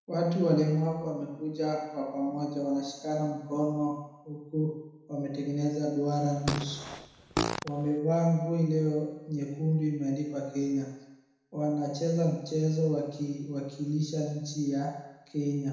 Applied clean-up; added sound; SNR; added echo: none; Fart; 5 dB; reverberation time 1.0 s.